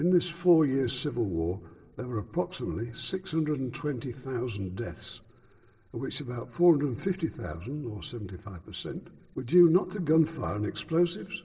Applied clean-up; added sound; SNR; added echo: neural separator model SepFormer DNS4.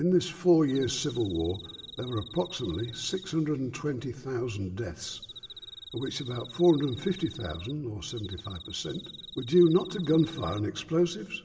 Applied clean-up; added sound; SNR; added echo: none; Cricket; 16 dB; reverberation time 1.4 s.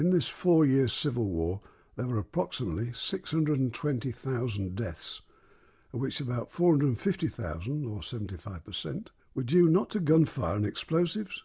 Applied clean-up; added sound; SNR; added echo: none; none; none; none.